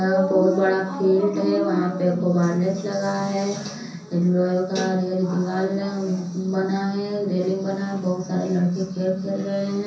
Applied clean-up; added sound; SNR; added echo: none; none; none; reverberation time 0.6 s.